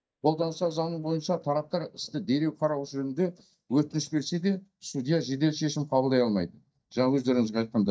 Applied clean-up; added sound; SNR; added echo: neural mask model DeepFilterNet 3.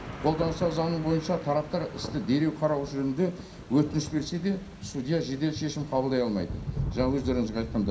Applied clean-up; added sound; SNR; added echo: none; Thunder / Rain; 10 dB; reverberation time 0.3 s.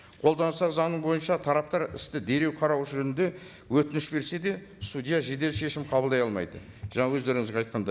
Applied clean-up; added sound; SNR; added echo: none; none; none; none.